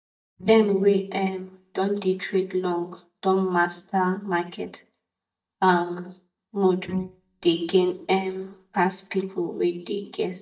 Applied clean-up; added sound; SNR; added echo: neural mask model DeepFilterNet 3.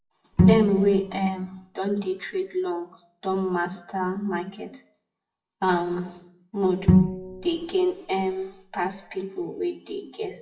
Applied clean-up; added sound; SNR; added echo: classical method WPE with log-MMSE.